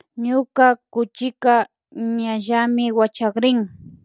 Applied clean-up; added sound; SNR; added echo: none; none; none; none.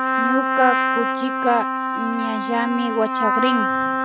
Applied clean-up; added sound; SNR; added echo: none; Trumpet; -2 dB; none.